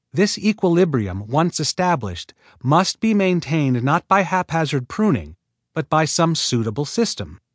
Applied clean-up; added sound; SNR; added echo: none; none; none; none.